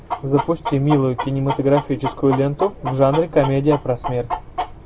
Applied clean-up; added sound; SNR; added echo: none; Chicken, rooster; 9 dB; none.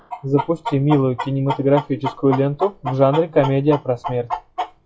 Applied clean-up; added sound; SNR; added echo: classical method log-MMSE.